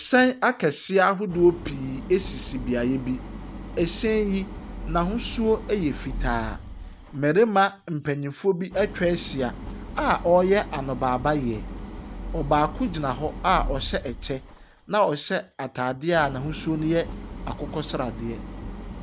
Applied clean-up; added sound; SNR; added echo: none; Idling; 10 dB; none.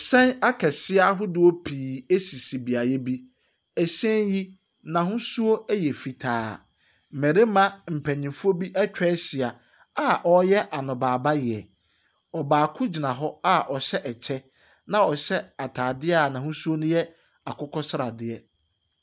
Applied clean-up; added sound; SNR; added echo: none; none; none; none.